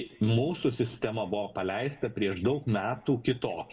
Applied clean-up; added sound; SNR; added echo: neural separator model SepFormer DNS4.